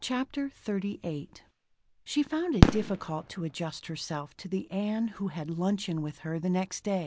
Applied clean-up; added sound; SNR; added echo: none; Fireworks; 1 dB; none.